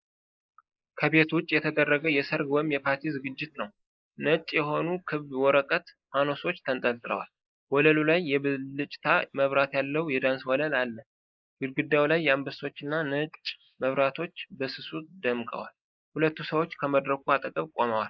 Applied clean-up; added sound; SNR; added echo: neural mask model Resemble Enhance denoiser.